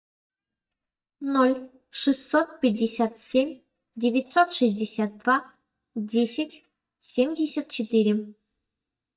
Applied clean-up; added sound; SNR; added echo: neural mask model DeepFilterNet 3.